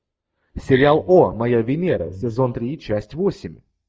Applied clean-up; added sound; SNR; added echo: neural mask model DeepFilterNet 3.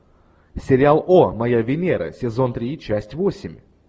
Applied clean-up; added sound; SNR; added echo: none; none; none; none.